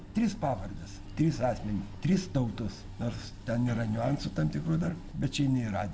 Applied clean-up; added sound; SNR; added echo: none; none; none; none.